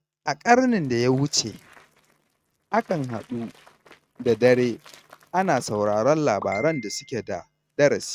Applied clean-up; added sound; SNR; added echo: neural mask model RNNoise.